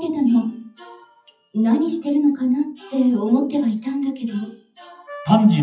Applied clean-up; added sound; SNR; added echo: classical method WPE with log-MMSE.